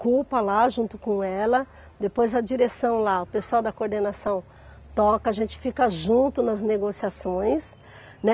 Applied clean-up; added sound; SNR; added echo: none; none; none; none.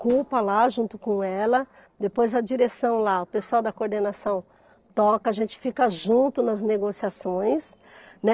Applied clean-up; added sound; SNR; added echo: neural separator model SepFormer DNS4.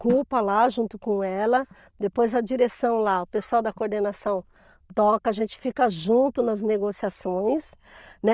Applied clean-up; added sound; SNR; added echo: neural diffusion model UNIVERSE++.